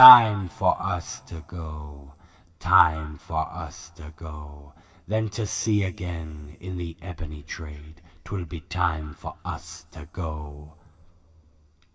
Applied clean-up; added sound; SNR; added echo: none; none; none; reverberation time 2.7 s.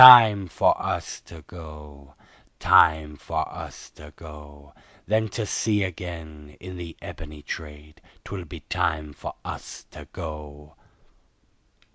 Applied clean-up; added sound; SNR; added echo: none; none; none; none.